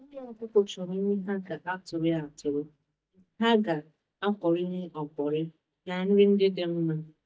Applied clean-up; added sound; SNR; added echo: neural mask model DeepFilterNet 3.